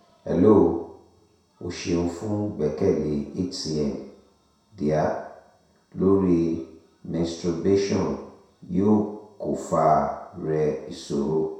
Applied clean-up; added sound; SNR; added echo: none; none; none; reverberation time 0.7 s.